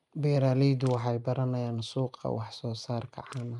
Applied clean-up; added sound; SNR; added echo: neural mask model RNNoise.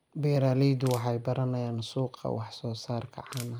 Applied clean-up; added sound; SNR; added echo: none; Crushing; 17 dB; none.